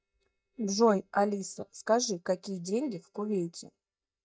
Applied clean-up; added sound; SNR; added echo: neural mask model DeepFilterNet 3.